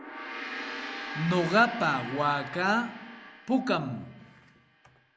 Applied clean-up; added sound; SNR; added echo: none; Gong; 11 dB; none.